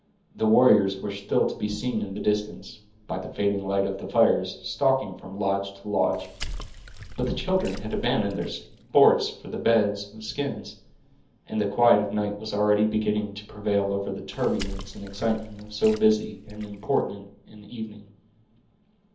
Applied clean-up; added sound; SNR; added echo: none; Water / Splash, splatter; 12 dB; reverberation time 0.7 s.